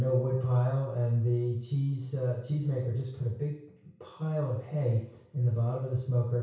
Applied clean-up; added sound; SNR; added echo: none; none; none; reverberation time 0.6 s.